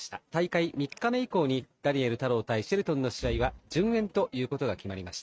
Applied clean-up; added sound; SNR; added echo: neural mask model RNNoise.